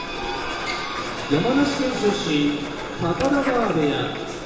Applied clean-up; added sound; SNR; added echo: none; Writing; 12 dB; reverberation time 0.2 s.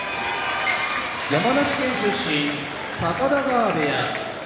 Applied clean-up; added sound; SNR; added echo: none; none; none; none.